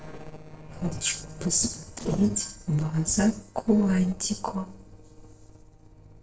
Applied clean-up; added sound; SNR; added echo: neural separator model SepFormer DNS4.